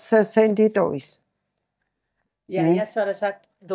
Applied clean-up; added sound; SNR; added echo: neural mask model DeepFilterNet 3.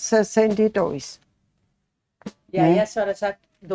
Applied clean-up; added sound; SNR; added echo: neural mask model RNNoise.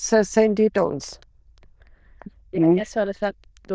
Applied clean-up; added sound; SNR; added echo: neural diffusion model UNIVERSE++.